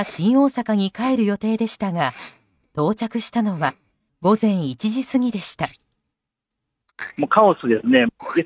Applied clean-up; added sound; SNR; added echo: neural mask model RNNoise.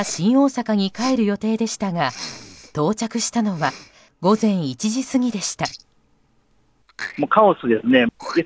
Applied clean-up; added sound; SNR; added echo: none; Respiratory sounds; 18 dB; none.